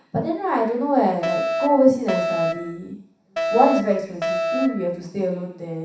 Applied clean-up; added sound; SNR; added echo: none; Alarm; 3 dB; reverberation time 0.7 s.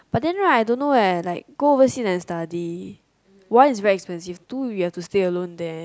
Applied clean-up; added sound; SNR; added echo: none; none; none; none.